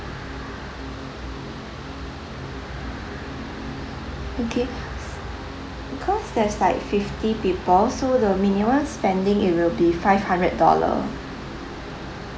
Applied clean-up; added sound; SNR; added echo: none; none; none; none.